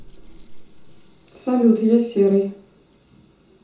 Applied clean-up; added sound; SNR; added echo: none; Rattle; 13 dB; reverberation time 0.5 s.